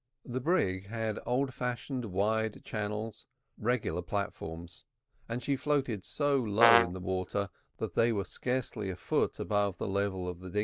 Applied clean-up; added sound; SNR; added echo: none; Brass instrument; -3 dB; none.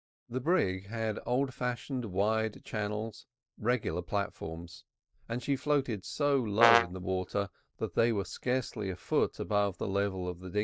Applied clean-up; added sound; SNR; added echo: neural mask model DeepFilterNet 3.